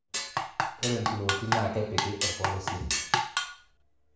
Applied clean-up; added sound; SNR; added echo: none; Drum kit; -3 dB; reverberation time 0.6 s.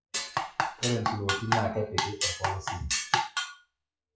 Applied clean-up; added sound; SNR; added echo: classical method WPE with log-MMSE.